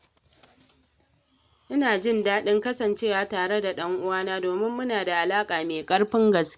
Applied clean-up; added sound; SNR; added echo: none; none; none; none.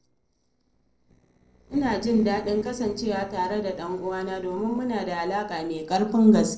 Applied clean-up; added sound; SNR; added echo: neural separator model SepFormer DNS4.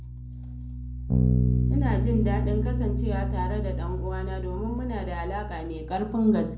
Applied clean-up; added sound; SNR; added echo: none; Bass guitar; -4 dB; reverberation time 0.6 s.